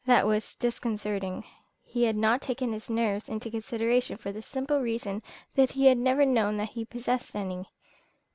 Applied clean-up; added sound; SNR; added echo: none; none; none; none.